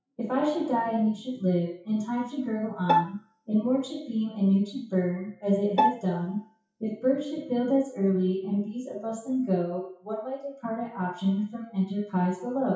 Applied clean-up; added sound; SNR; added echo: classical method WPE with log-MMSE.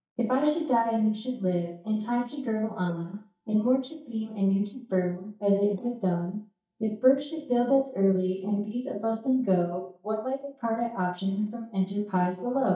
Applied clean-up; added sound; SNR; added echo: neural mask model DeepFilterNet 3.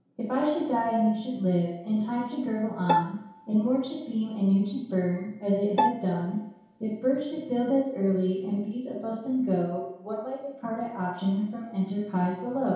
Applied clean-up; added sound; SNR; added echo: none; Bowed string instrument; 3 dB; reverberation time 0.8 s.